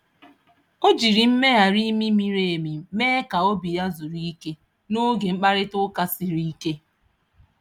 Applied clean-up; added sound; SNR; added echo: none; none; none; none.